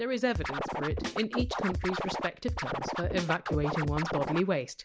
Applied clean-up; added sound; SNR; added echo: none; Scratching (performance technique); 2 dB; none.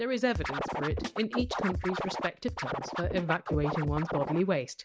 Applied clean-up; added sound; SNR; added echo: neural mask model RNNoise.